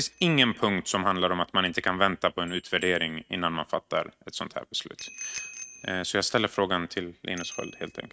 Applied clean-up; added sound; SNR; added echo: neural mask model RNNoise.